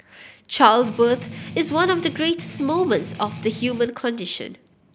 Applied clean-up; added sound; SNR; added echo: none; Strum; 13 dB; none.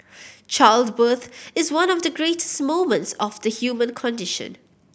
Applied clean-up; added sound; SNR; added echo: none; none; none; none.